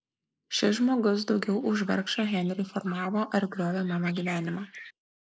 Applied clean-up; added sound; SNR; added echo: neural mask model Resemble Enhance denoiser.